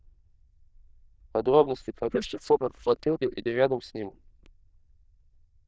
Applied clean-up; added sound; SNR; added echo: neural diffusion model UNIVERSE++.